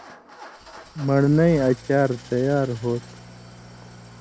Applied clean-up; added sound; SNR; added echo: none; Idling / Engine starting; 19 dB; none.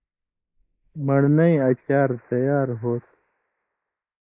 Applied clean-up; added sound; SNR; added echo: neural mask model Resemble Enhance denoiser.